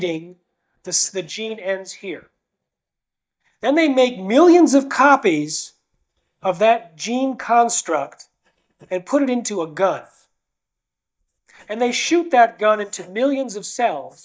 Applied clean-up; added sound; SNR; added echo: neural mask model DeepFilterNet 3.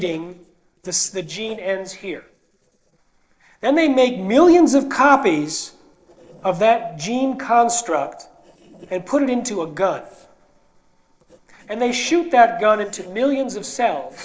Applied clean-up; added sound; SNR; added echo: neural separator model SepFormer DNS4.